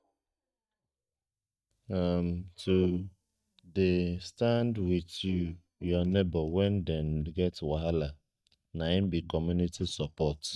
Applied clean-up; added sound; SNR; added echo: neural mask model DeepFilterNet 3.